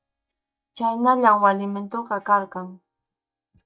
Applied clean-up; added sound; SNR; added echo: neural mask model DeepFilterNet 3.